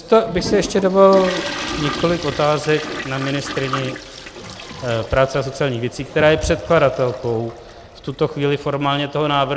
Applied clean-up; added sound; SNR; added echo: none; Toilet flush; 12 dB; none.